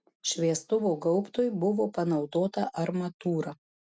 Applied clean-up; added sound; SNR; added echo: none; none; none; none.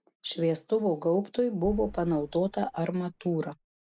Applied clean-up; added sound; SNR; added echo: none; Boom; 17 dB; none.